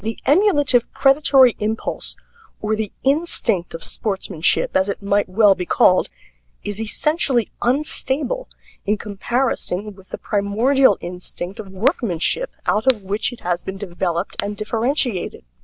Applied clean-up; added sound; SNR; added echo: none; Crack; 17 dB; none.